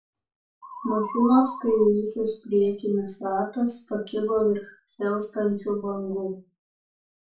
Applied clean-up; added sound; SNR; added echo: none; Musical instrument; 8 dB; reverberation time 0.3 s.